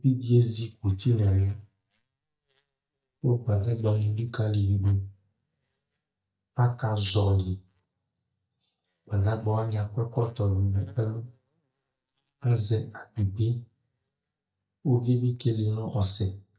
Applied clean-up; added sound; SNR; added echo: neural mask model DeepFilterNet 3.